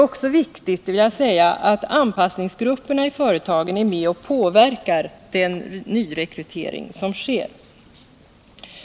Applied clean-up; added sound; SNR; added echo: none; none; none; none.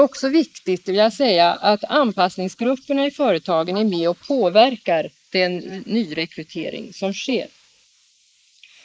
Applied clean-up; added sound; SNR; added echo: neural mask model Resemble Enhance denoiser.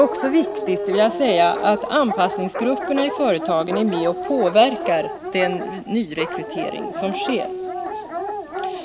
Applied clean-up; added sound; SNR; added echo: none; Dog; 6 dB; none.